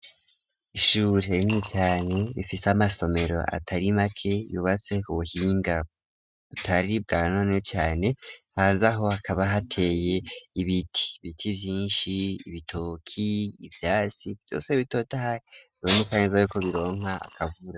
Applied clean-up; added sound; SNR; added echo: neural mask model RNNoise.